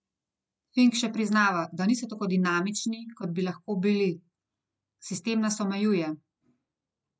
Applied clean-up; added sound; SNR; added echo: none; none; none; none.